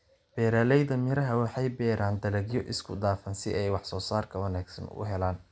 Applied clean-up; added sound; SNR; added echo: none; none; none; none.